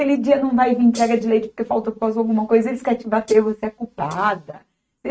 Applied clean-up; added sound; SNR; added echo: neural mask model RNNoise.